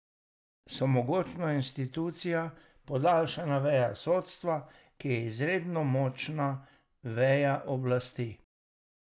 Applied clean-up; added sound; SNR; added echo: none; none; none; none.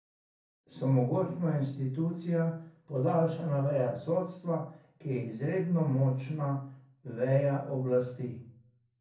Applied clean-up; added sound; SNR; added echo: none; none; none; reverberation time 0.6 s.